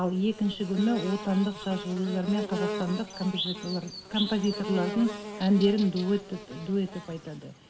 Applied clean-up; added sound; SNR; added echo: none; Buzz / Bird; 9 dB; none.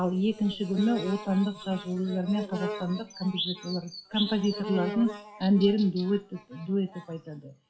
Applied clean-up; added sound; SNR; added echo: classical method log-MMSE.